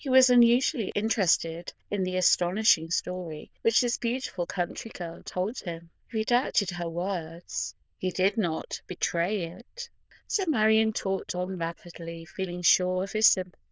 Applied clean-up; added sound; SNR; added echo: neural diffusion model UNIVERSE++.